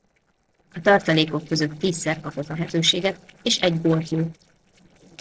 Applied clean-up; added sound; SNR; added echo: neural separator model SepFormer DNS4.